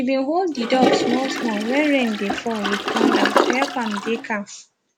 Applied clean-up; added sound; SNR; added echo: none; Toilet flush; -1 dB; none.